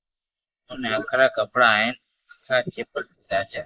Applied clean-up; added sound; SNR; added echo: neural mask model Resemble Enhance denoiser.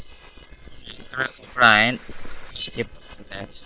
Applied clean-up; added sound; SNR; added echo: neural separator model SepFormer WHAM!.